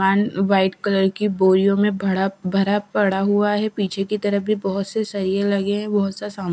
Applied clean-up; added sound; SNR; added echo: none; none; none; none.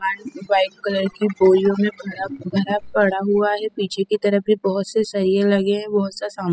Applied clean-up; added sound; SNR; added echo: classical method spectral subtraction.